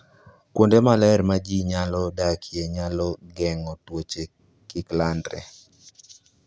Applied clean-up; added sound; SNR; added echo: none; none; none; none.